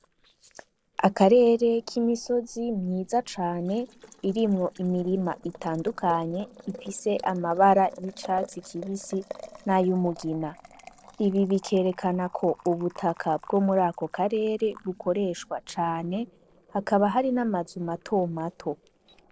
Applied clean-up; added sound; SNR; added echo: neural separator model SepFormer DNS4.